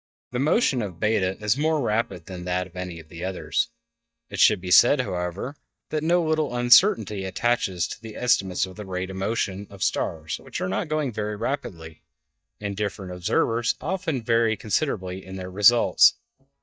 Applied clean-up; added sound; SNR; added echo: neural mask model DeepFilterNet 3.